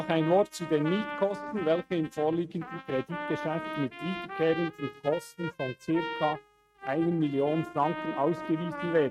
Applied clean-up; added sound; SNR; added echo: neural mask model RNNoise.